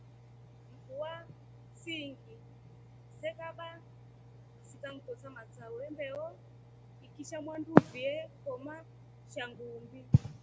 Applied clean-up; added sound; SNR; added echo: none; Engine; 18 dB; none.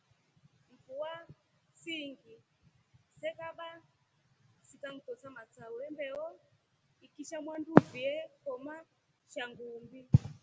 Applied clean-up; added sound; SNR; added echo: none; none; none; none.